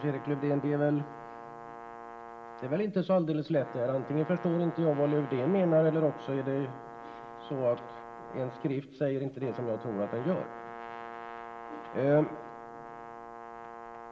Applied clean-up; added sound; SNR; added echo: none; Brass instrument; 13 dB; reverberation time 2.7 s.